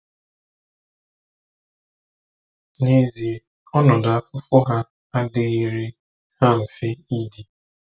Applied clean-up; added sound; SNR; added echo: none; none; none; none.